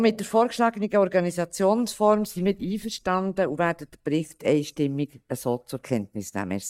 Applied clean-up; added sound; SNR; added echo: neural mask model DeepFilterNet 3.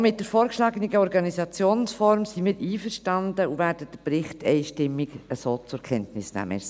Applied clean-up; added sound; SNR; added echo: none; none; none; none.